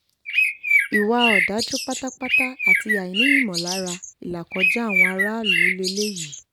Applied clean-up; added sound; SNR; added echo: none; Bird; -5 dB; none.